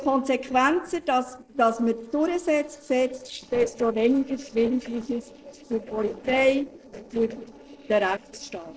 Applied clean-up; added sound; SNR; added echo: neural separator model SepFormer DNS4.